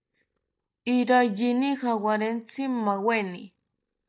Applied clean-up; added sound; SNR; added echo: neural mask model DeepFilterNet 3.